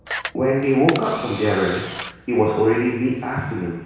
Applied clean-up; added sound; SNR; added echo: none; Camera; 10 dB; reverberation time 1.1 s.